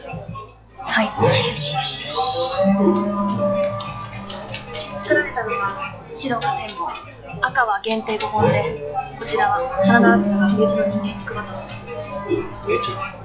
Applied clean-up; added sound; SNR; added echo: classical method log-MMSE.